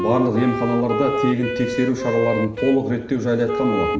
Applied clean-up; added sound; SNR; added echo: none; Wind instrument, woodwind instrument; 5 dB; reverberation time 0.7 s.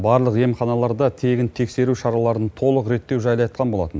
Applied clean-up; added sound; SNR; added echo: none; none; none; none.